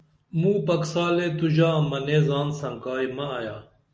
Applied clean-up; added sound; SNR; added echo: none; none; none; none.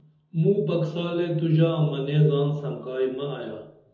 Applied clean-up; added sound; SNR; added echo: none; none; none; reverberation time 0.9 s.